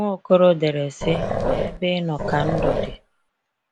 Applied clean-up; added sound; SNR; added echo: none; Growling; 2 dB; none.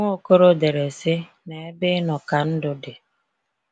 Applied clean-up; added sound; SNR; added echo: none; none; none; none.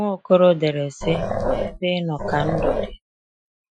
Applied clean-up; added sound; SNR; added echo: classical method Wiener filter.